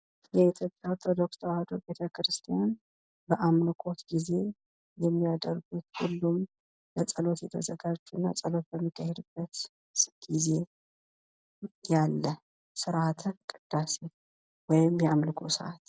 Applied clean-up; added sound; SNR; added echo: none; none; none; none.